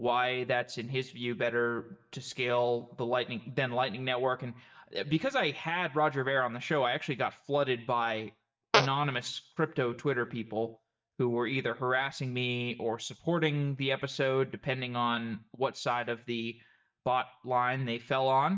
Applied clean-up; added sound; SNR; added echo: neural mask model DeepFilterNet 3.